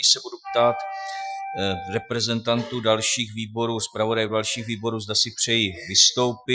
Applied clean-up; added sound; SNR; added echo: classical method Wiener filter.